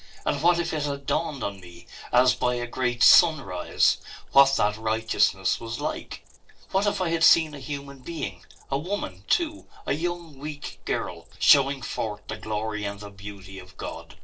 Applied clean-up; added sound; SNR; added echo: neural separator model SepFormer DNS4.